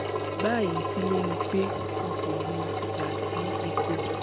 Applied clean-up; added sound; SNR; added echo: none; Engine; -3 dB; none.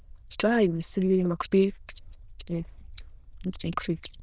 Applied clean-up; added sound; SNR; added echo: neural diffusion model UNIVERSE++.